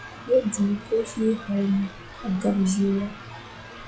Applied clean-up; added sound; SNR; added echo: classical method log-MMSE.